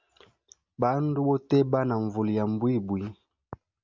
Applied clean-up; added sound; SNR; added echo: none; none; none; none.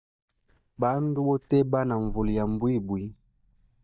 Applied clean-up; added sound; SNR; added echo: neural mask model DeepFilterNet 3.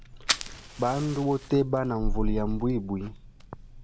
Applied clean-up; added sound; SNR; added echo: none; Fire; 3 dB; none.